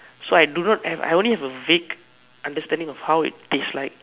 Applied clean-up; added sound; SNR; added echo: none; none; none; none.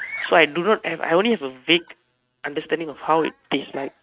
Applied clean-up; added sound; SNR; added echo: neural mask model RNNoise.